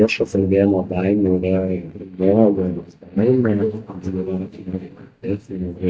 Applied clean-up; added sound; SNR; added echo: neural mask model DeepFilterNet 3.